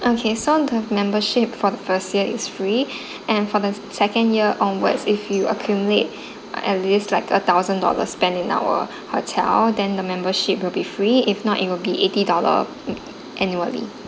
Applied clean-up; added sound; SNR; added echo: none; none; none; none.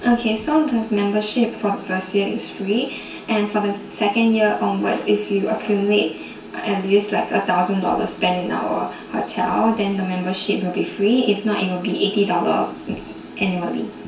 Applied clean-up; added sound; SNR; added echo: none; none; none; reverberation time 0.4 s.